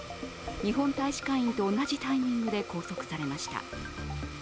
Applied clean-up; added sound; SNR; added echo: none; Bowed string instrument + Domestic sounds, home sounds; 12 dB; none.